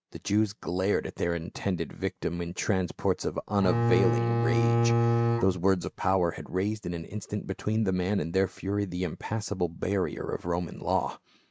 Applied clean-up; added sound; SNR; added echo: neural mask model RNNoise.